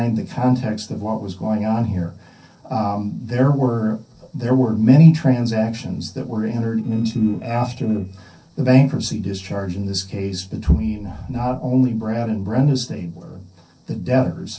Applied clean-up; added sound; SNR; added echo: neural separator model SepFormer DNS4.